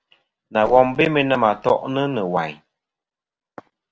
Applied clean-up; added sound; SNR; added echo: neural separator model SepFormer DNS4.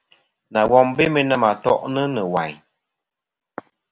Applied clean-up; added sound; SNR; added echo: none; none; none; none.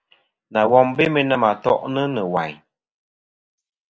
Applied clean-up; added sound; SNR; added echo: neural mask model Resemble Enhance denoiser.